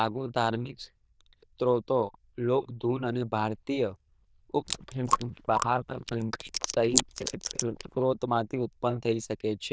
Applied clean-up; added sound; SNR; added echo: neural diffusion model UNIVERSE++.